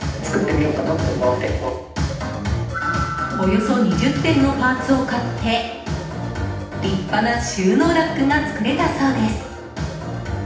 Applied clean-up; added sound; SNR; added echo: none; none; none; reverberation time 0.8 s.